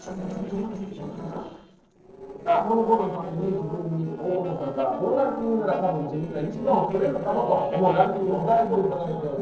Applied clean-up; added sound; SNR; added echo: neural separator model SepFormer DNS4.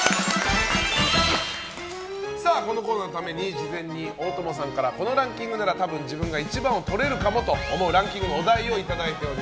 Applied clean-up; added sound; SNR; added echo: none; none; none; none.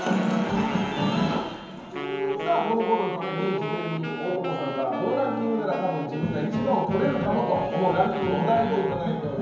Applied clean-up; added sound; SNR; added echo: none; Wind instrument, woodwind instrument; 10 dB; reverberation time 0.9 s.